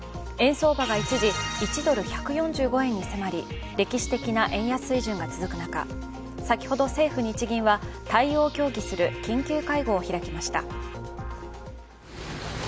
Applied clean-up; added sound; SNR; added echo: none; none; none; none.